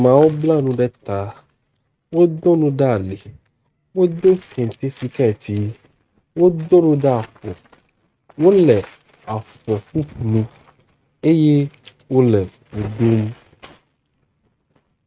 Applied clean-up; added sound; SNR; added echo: neural mask model RNNoise.